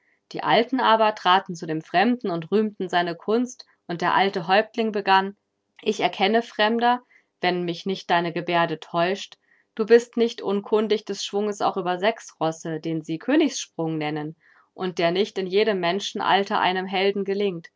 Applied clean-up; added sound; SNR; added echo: none; none; none; none.